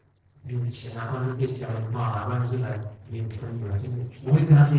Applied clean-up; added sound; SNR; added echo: neural separator model SepFormer DNS4.